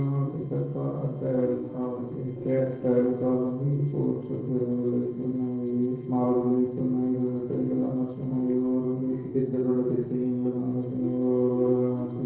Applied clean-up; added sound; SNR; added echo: neural separator model SepFormer DNS4.